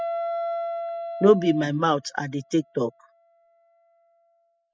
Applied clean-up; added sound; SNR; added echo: classical method spectral subtraction.